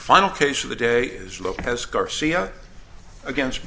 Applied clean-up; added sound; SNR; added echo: none; none; none; none.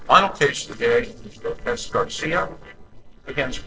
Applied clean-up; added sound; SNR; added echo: neural separator model SepFormer DNS4.